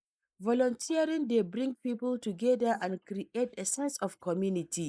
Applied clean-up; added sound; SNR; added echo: neural mask model Resemble Enhance denoiser.